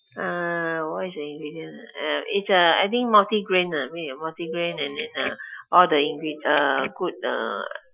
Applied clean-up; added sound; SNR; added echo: classical method Wiener filter.